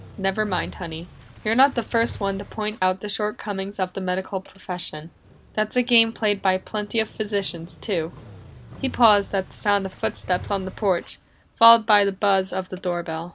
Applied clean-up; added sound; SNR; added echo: none; Motorcycle; 19 dB; none.